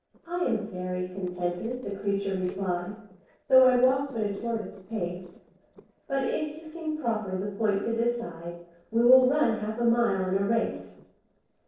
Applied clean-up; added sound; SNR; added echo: neural separator model SepFormer DNS4.